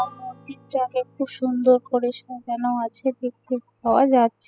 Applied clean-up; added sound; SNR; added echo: classical method spectral subtraction.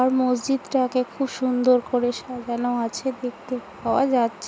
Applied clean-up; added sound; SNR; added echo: none; none; none; none.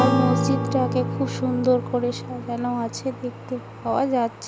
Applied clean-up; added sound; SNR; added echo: none; Acoustic guitar / Strum; 3 dB; none.